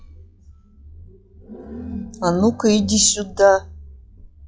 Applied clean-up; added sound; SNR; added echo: classical method log-MMSE.